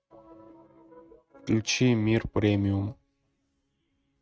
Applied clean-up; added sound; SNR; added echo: neural mask model RNNoise.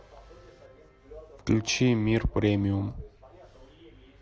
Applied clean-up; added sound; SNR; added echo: none; none; none; none.